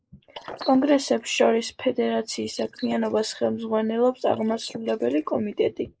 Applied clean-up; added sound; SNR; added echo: neural mask model Resemble Enhance denoiser.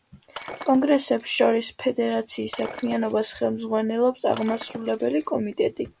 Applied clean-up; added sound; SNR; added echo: none; Shatter; 15 dB; none.